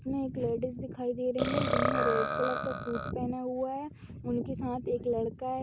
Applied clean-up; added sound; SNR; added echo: none; Burping, eructation; 0 dB; none.